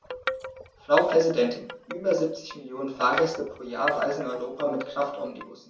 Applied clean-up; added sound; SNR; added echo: none; Wind chime; 8 dB; reverberation time 0.2 s.